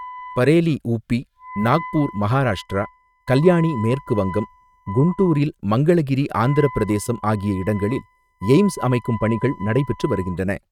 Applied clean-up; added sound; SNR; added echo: neural mask model RNNoise.